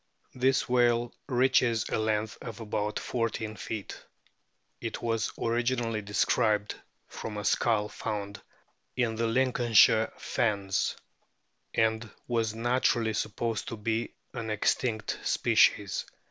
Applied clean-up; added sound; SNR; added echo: none; none; none; none.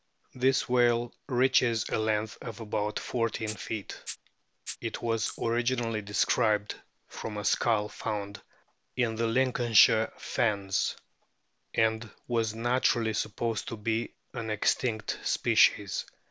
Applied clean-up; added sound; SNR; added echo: none; Rattle (instrument); 17 dB; none.